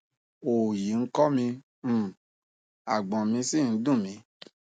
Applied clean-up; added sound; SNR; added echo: none; none; none; none.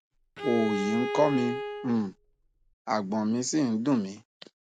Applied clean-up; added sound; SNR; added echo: none; Bowed string instrument; 5 dB; none.